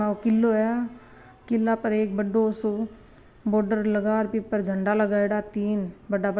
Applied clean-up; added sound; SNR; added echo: none; none; none; none.